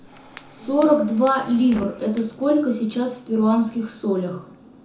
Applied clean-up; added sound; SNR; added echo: none; Fire; 19 dB; reverberation time 0.6 s.